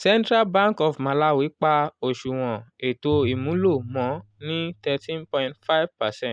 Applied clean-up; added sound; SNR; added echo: neural mask model DeepFilterNet 3.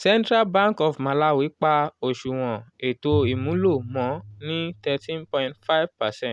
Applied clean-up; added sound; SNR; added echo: none; Bowed string instrument; 11 dB; none.